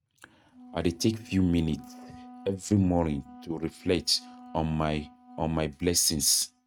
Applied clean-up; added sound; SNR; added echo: neural mask model RNNoise.